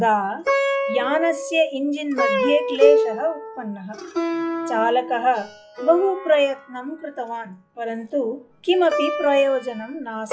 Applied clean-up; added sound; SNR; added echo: classical method log-MMSE.